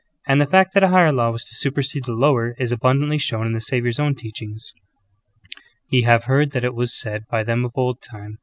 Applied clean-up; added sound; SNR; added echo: none; none; none; none.